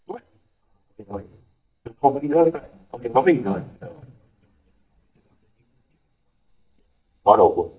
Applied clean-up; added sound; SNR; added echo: neural mask model DeepFilterNet 3.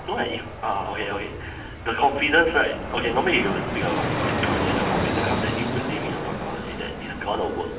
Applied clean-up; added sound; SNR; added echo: none; Fixed-wing aircraft, airplane; 2 dB; reverberation time 0.6 s.